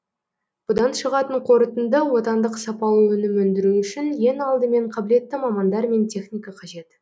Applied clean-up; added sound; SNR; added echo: none; none; none; none.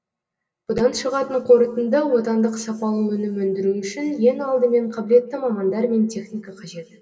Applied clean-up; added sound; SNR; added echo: none; none; none; reverberation time 2.4 s.